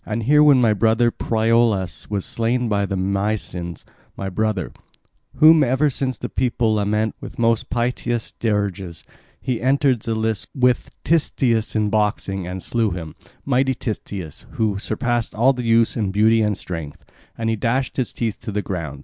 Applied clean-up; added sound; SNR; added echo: none; none; none; none.